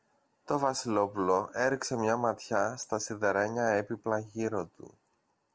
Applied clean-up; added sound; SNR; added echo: none; none; none; none.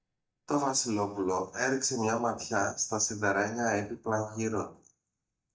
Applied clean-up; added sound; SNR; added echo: neural mask model DeepFilterNet 3.